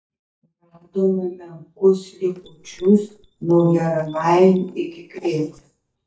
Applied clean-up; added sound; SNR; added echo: neural mask model DeepFilterNet 3.